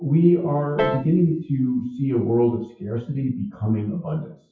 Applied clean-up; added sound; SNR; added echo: classical method WPE with log-MMSE.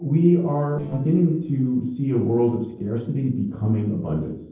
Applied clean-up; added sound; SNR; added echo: neural separator model SepFormer DNS4.